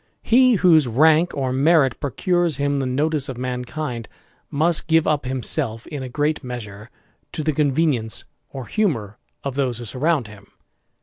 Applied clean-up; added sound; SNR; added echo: none; none; none; none.